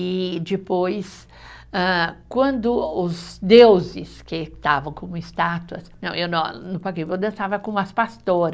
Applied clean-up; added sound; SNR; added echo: none; none; none; none.